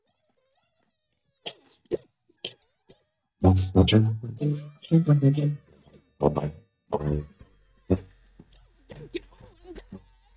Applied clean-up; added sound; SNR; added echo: neural mask model DeepFilterNet 3.